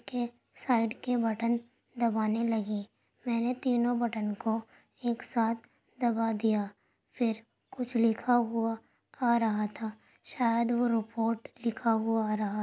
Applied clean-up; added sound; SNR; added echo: none; none; none; none.